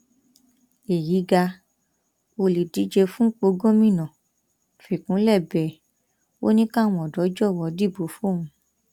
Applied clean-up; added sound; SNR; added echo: none; none; none; none.